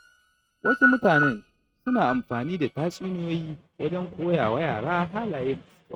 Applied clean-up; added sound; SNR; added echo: neural mask model RNNoise.